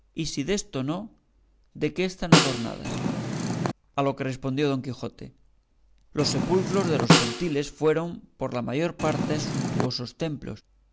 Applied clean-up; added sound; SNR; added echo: none; Purr + Snare drum; -3 dB; none.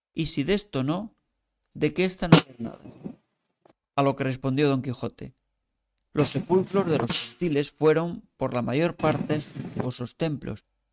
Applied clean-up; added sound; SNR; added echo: neural mask model RNNoise.